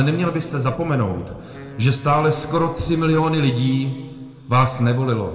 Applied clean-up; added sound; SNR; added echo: none; Wind instrument, woodwind instrument; 19 dB; reverberation time 1.7 s.